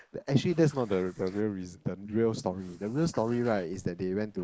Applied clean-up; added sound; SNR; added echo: neural mask model Resemble Enhance denoiser.